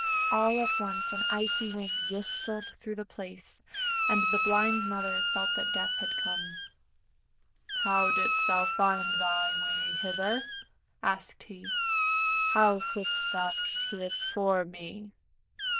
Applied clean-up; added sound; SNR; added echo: neural diffusion model UNIVERSE++.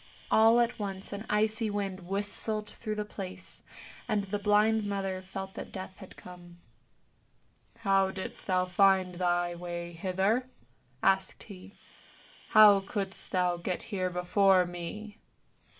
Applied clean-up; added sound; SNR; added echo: neural mask model Resemble Enhance denoiser.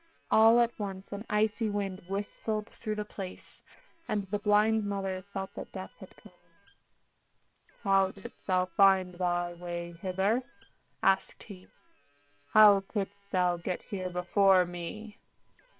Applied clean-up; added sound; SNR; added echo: neural separator model SepFormer WHAM!.